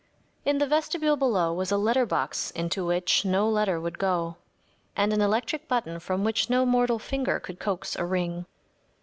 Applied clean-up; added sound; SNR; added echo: none; none; none; none.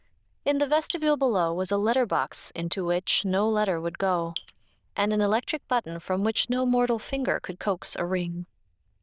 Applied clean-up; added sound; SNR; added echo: neural diffusion model UNIVERSE++.